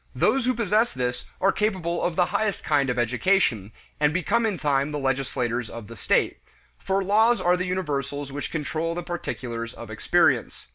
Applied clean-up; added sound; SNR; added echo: none; none; none; none.